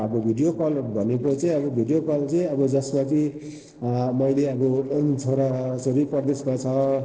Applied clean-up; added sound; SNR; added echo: neural separator model SepFormer DNS4.